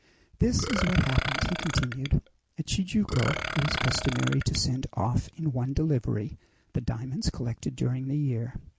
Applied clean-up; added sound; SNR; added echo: none; Burping, eructation; 5 dB; none.